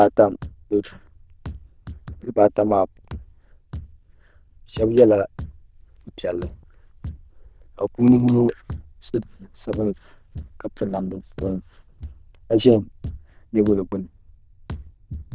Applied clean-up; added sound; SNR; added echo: neural diffusion model UNIVERSE++.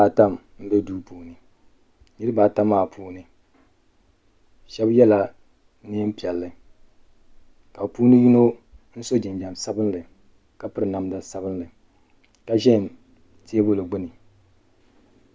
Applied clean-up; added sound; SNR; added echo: none; none; none; none.